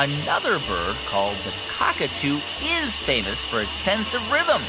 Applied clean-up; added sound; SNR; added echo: none; Hiss; 5 dB; none.